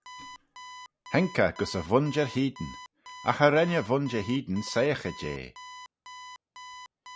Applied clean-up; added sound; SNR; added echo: none; Alarm; 17 dB; none.